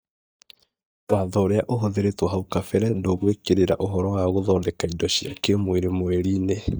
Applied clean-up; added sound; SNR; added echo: neural mask model DeepFilterNet 3.